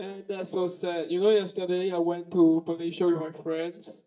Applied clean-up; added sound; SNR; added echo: neural mask model DeepFilterNet 3.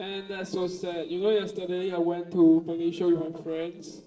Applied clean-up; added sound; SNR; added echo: neural separator model SepFormer DNS4.